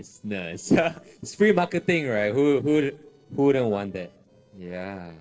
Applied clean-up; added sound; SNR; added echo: neural separator model SepFormer DNS4.